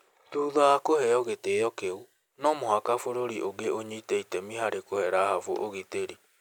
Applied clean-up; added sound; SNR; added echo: none; none; none; none.